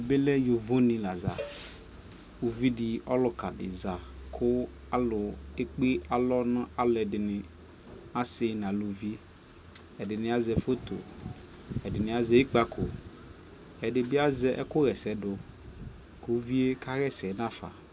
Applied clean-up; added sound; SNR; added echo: none; Cowbell; 17 dB; none.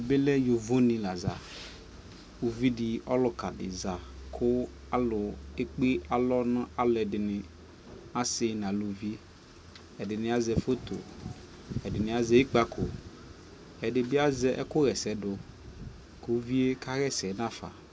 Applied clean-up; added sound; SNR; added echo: none; none; none; none.